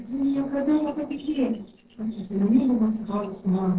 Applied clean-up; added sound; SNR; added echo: neural separator model SepFormer DNS4.